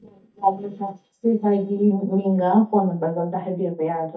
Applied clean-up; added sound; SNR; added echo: neural mask model DeepFilterNet 3.